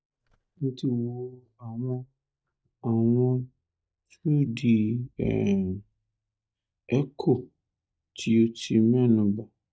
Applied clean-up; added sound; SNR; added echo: neural mask model DeepFilterNet 3.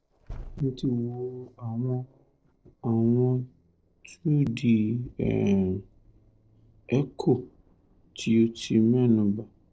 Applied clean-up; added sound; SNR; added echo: neural separator model SepFormer DNS4.